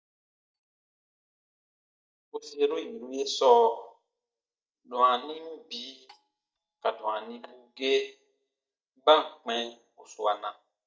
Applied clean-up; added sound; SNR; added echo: neural mask model DeepFilterNet 3.